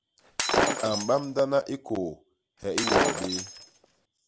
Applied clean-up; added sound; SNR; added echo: none; Shatter; -2 dB; none.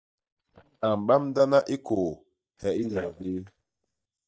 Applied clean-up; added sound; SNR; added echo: neural mask model DeepFilterNet 3.